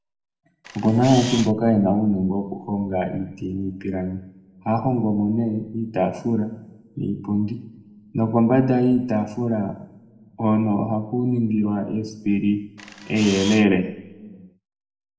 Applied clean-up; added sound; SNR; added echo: none; Camera; 11 dB; reverberation time 0.8 s.